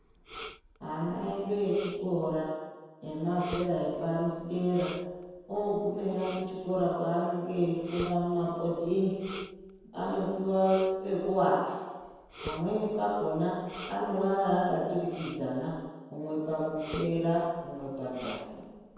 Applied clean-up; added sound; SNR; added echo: none; Respiratory sounds; 16 dB; reverberation time 1.2 s.